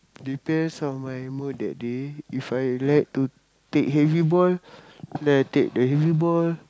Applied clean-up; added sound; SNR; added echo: none; none; none; none.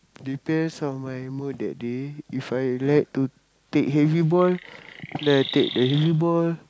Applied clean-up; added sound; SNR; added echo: none; Chirp, tweet; 12 dB; none.